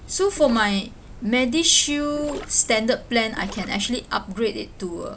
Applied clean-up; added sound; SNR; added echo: none; Gurgling; 20 dB; none.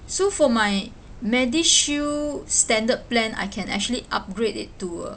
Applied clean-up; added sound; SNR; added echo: none; none; none; none.